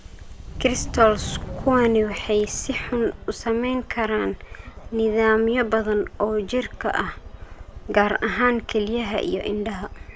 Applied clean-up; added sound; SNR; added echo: none; Subway, metro, underground + Aircraft; 13 dB; none.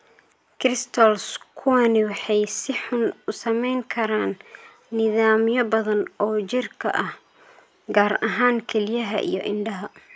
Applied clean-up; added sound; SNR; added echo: none; none; none; none.